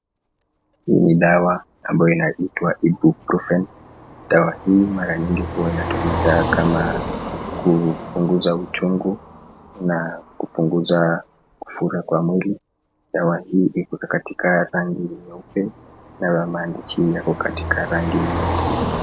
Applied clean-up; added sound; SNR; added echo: none; Car passing by; 9 dB; none.